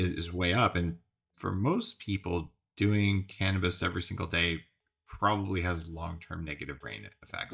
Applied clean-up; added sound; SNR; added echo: neural mask model DeepFilterNet 3.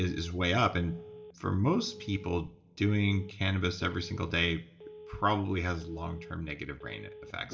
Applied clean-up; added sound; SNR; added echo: none; Telephone; 19 dB; reverberation time 0.4 s.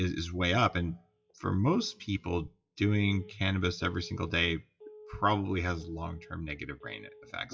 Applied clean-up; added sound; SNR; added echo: classical method WPE with log-MMSE.